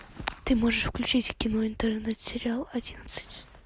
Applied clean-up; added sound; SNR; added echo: none; none; none; none.